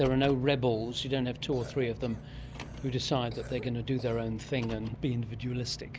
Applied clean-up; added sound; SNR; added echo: none; Cough + Car; 18 dB; none.